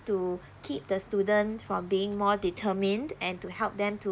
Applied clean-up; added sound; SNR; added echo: none; none; none; none.